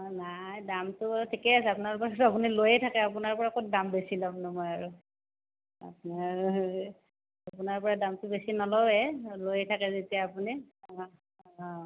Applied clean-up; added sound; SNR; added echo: none; none; none; none.